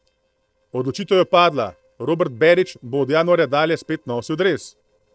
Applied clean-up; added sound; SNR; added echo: neural separator model SepFormer DNS4.